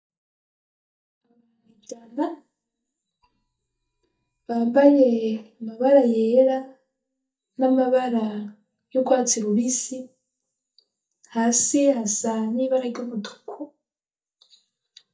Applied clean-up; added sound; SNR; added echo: neural mask model DeepFilterNet 3.